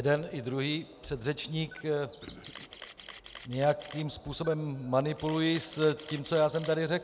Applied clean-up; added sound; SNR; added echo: none; Chirp, tweet + Camera; 20 dB; none.